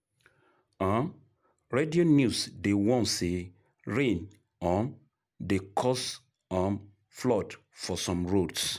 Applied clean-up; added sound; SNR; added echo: none; none; none; none.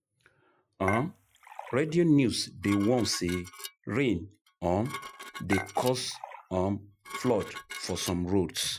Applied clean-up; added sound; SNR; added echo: classical method Wiener filter.